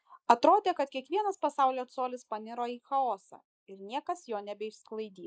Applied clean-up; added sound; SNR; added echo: neural mask model Resemble Enhance denoiser.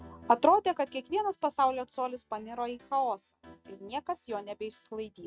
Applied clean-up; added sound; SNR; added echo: neural mask model RNNoise.